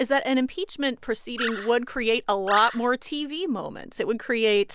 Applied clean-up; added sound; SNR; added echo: none; Animal; 10 dB; none.